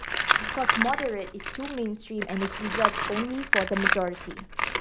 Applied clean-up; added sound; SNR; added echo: none; Tools; -2 dB; none.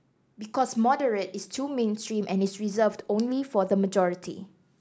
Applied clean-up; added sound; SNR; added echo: none; none; none; none.